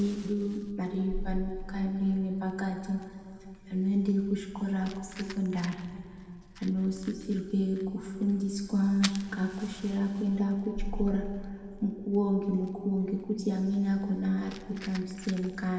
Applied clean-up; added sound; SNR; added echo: none; Fire; 12 dB; reverberation time 2.2 s.